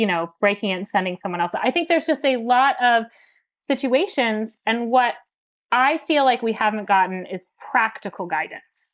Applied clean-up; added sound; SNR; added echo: neural mask model Resemble Enhance denoiser.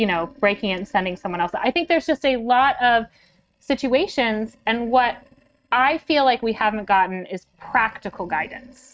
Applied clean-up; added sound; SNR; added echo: neural mask model RNNoise.